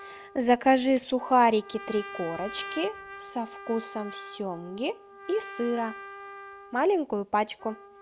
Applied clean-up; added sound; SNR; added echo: none; Trumpet; 16 dB; none.